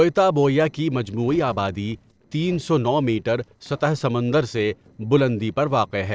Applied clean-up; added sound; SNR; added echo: neural separator model SepFormer DNS4.